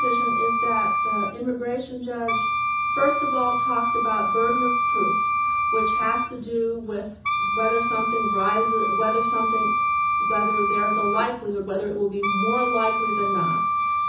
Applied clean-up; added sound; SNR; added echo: none; Wind instrument, woodwind instrument; -4 dB; reverberation time 0.6 s.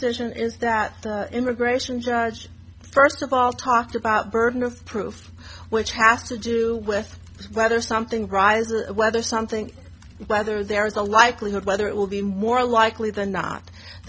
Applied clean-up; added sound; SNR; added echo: none; none; none; none.